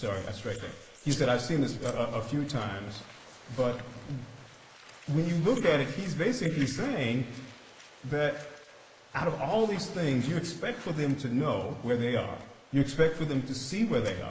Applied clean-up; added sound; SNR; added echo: neural mask model Resemble Enhance denoiser.